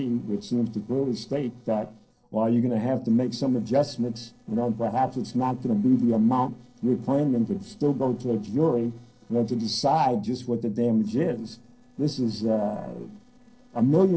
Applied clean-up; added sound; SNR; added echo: neural separator model SepFormer DNS4.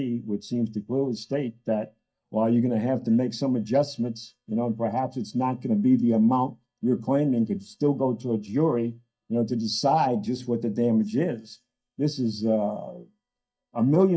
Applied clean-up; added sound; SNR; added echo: neural mask model DeepFilterNet 3.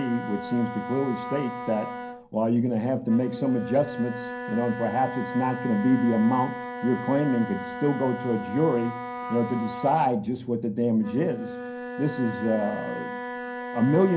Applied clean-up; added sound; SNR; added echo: none; Wind instrument, woodwind instrument; 9 dB; reverberation time 0.3 s.